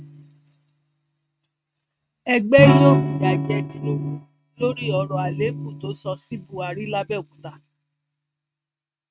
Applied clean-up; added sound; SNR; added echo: neural mask model RNNoise.